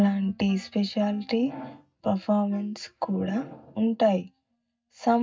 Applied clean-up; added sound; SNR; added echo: neural mask model DeepFilterNet 3.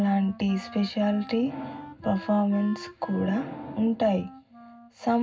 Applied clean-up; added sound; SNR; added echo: none; Wind instrument, woodwind instrument; 17 dB; reverberation time 0.4 s.